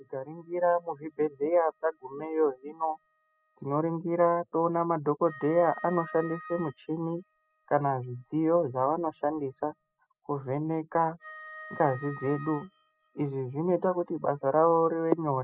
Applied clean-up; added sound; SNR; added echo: classical method spectral subtraction.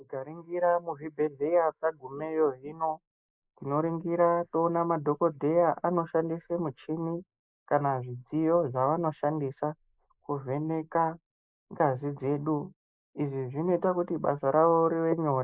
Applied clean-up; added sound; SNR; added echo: neural mask model Resemble Enhance denoiser.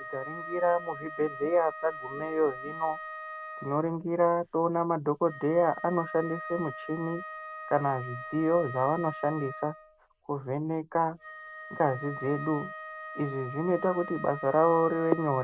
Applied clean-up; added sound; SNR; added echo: none; Wind instrument, woodwind instrument; 12 dB; none.